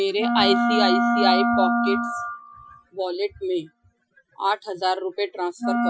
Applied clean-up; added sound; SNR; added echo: classical method Wiener filter.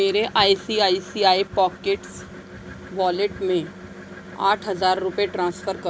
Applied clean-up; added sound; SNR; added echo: none; none; none; none.